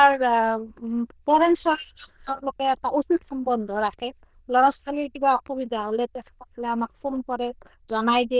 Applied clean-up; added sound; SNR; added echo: neural diffusion model UNIVERSE++.